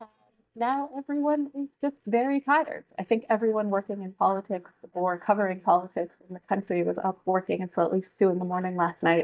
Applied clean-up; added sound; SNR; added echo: neural mask model DeepFilterNet 3.